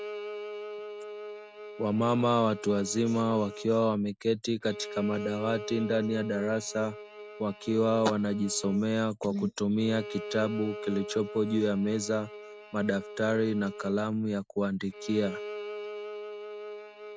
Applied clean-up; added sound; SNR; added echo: none; Bowed string instrument; 12 dB; none.